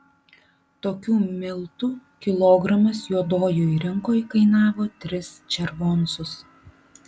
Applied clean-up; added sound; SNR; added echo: none; none; none; none.